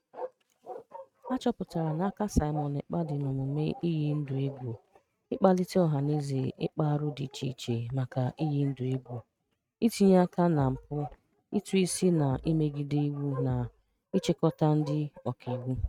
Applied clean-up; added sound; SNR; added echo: neural mask model RNNoise.